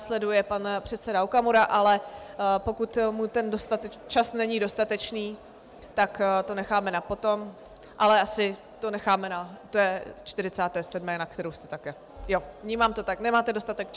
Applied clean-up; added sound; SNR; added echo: none; none; none; none.